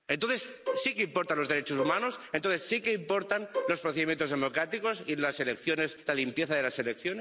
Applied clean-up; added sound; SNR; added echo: none; Bowed string instrument; 5 dB; none.